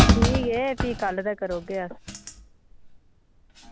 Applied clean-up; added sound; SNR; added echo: none; Thump, thud; -4 dB; none.